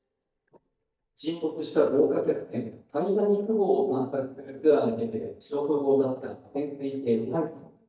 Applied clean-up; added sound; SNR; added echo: neural mask model DeepFilterNet 3.